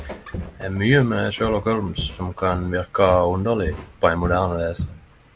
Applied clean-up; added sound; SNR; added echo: none; Walk, footsteps; 12 dB; none.